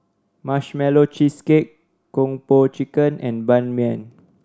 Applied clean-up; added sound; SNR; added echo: none; none; none; none.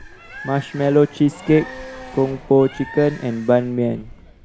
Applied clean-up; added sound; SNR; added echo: none; Bird + Race car, auto racing / Accelerating, revving, vroom; 17 dB; none.